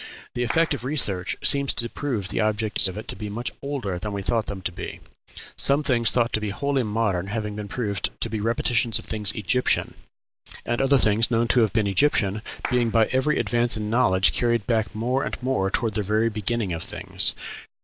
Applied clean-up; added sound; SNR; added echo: none; Clapping; 14 dB; none.